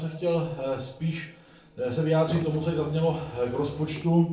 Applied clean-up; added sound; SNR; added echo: none; Car; 15 dB; reverberation time 0.4 s.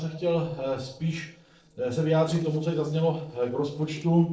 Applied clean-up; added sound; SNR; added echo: neural separator model SepFormer DNS4.